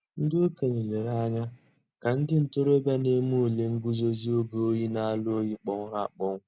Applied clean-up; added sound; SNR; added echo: none; none; none; none.